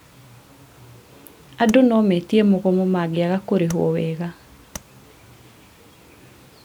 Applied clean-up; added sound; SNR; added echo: none; Tap; 17 dB; none.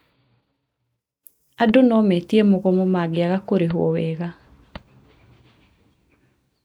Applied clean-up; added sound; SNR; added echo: neural mask model DeepFilterNet 3.